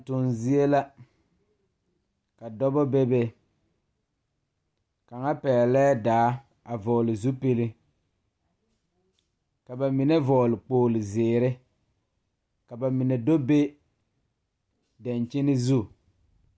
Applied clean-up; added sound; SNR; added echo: none; none; none; none.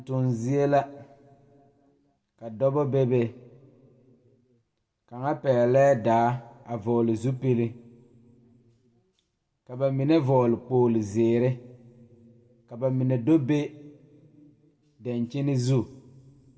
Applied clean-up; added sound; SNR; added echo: none; none; none; reverberation time 0.9 s.